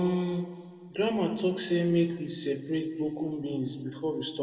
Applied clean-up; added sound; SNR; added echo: none; none; none; reverberation time 2.1 s.